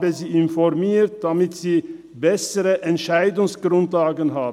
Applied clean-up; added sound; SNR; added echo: none; none; none; none.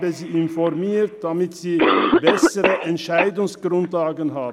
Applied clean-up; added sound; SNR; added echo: none; Cough; 1 dB; none.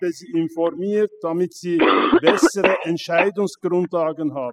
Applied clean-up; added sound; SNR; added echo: classical method spectral subtraction.